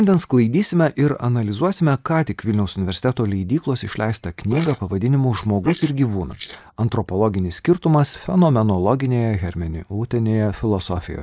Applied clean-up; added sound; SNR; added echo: neural mask model Resemble Enhance denoiser.